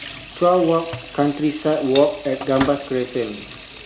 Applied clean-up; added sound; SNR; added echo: none; Sink (filling or washing) / Water tap, faucet; 12 dB; none.